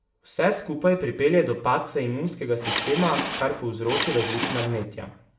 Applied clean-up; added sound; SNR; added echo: none; Subway, metro, underground / Engine; 4 dB; reverberation time 0.6 s.